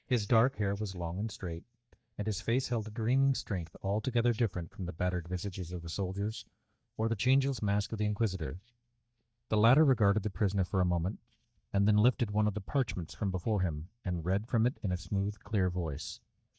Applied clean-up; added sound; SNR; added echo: neural mask model DeepFilterNet 3.